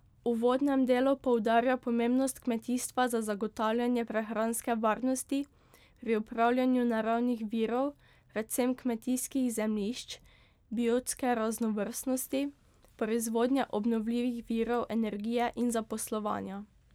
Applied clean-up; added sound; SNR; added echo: none; none; none; none.